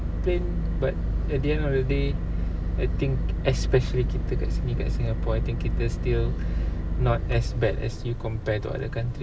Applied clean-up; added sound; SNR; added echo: none; none; none; none.